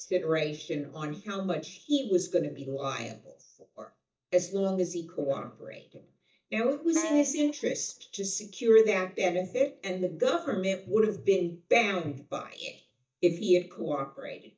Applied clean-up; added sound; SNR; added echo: neural mask model DeepFilterNet 3.